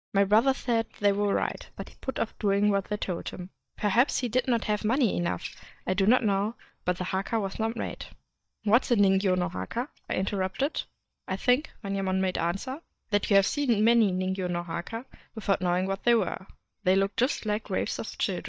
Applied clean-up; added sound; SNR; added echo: neural mask model DeepFilterNet 3.